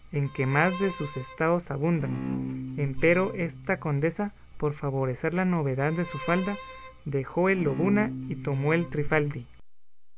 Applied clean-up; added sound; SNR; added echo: none; Bowed string instrument; 10 dB; none.